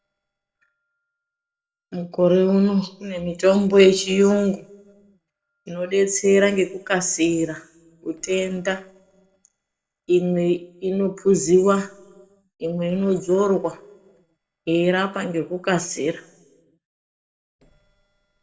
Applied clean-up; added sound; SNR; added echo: neural separator model SepFormer DNS4.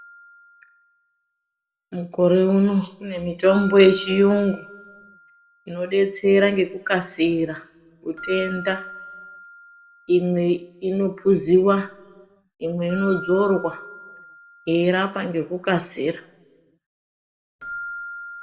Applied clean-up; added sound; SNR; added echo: none; Keyboard (musical); 18 dB; reverberation time 1.3 s.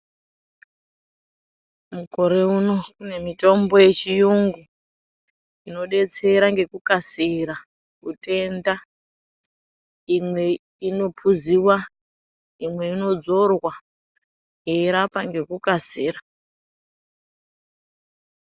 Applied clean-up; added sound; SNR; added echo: none; none; none; none.